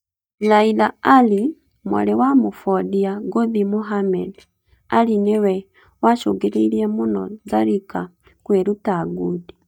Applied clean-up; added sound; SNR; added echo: neural mask model DeepFilterNet 3.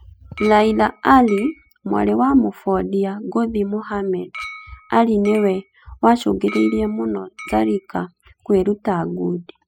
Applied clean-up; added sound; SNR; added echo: classical method spectral subtraction.